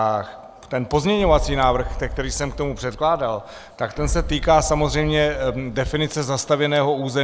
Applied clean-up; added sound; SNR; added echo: none; Boom; 8 dB; none.